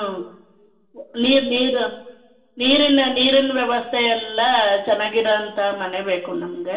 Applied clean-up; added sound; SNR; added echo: none; none; none; reverberation time 0.7 s.